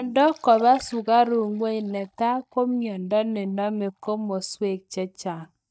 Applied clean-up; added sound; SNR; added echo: neural mask model DeepFilterNet 3.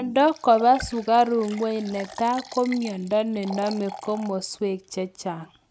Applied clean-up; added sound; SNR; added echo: none; Liquid; 18 dB; none.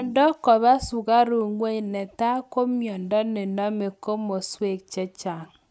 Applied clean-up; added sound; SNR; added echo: none; none; none; none.